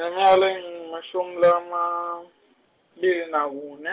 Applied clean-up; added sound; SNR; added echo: none; none; none; none.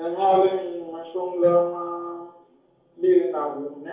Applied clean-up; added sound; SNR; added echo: none; none; none; reverberation time 0.7 s.